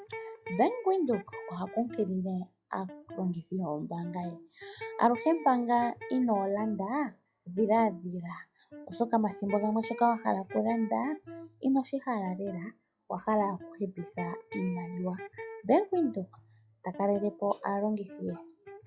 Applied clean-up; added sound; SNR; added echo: classical method log-MMSE.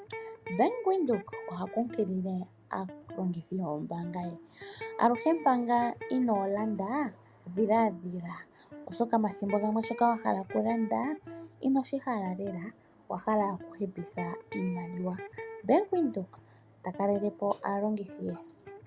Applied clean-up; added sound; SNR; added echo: none; Electric guitar; 15 dB; none.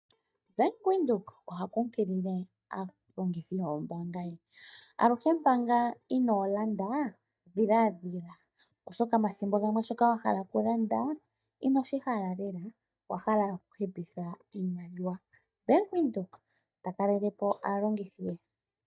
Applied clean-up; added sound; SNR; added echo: neural mask model DeepFilterNet 3.